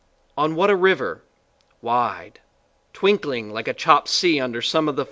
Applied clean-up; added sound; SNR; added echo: none; none; none; none.